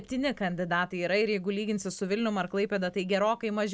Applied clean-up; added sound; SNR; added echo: none; none; none; none.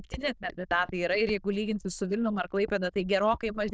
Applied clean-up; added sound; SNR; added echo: neural diffusion model UNIVERSE++.